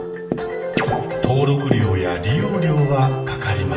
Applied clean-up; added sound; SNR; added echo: none; Tap; 10 dB; reverberation time 0.8 s.